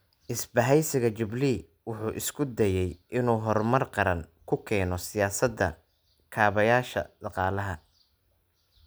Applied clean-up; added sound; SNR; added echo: none; none; none; none.